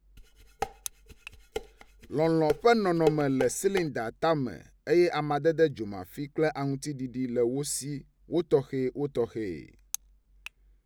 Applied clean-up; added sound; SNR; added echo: none; Dishes, pots, and pans; 8 dB; none.